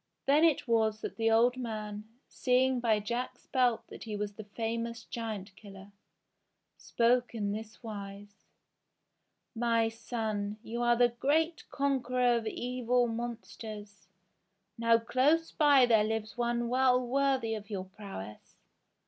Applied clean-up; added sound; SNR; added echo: none; none; none; none.